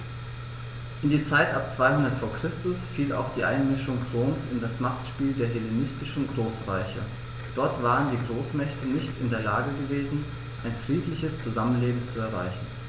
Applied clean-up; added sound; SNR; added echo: none; none; none; none.